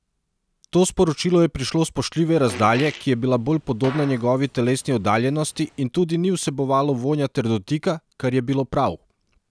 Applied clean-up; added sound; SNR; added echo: none; Fart; 18 dB; none.